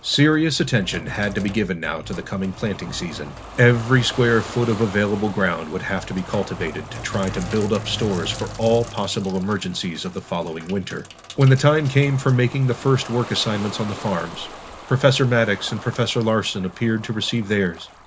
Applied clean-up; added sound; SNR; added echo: none; Sink (filling or washing) + Ocean; 14 dB; none.